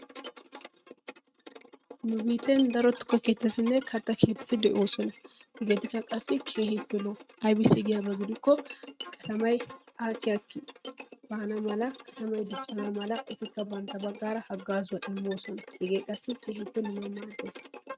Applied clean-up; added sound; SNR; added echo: neural mask model RNNoise.